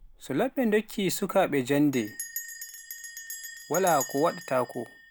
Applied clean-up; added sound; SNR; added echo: none; Bell; 13 dB; none.